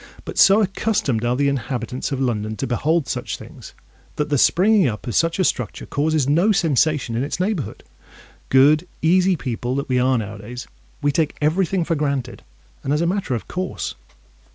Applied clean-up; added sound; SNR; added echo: none; none; none; none.